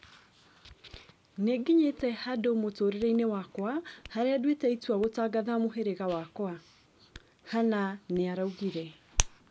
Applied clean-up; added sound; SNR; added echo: none; Hands; 13 dB; none.